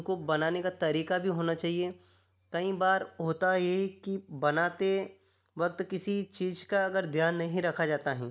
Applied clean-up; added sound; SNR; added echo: none; none; none; none.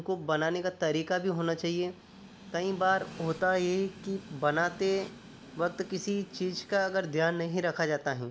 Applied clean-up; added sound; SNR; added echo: none; Train; 19 dB; none.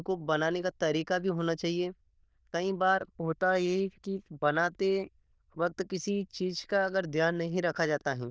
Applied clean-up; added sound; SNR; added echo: neural diffusion model UNIVERSE++.